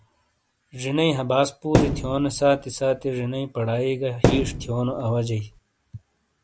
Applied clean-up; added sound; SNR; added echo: none; Thump, thud; 0 dB; none.